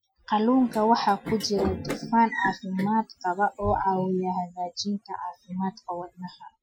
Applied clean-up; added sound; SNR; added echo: classical method Wiener filter.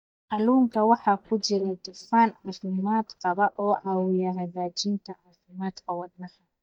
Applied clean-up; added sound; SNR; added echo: neural mask model DeepFilterNet 3.